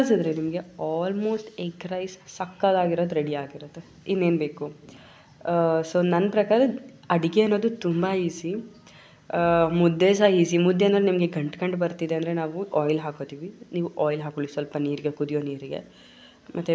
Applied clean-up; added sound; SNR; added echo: none; none; none; none.